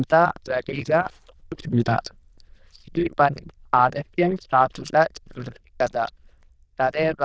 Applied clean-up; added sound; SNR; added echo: neural diffusion model UNIVERSE++.